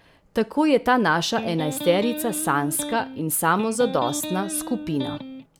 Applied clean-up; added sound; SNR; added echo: none; Electric guitar; 9 dB; none.